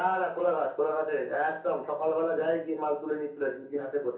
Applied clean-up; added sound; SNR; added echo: none; none; none; reverberation time 0.7 s.